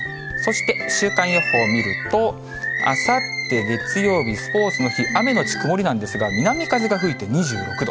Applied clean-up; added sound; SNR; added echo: none; Bird; 4 dB; none.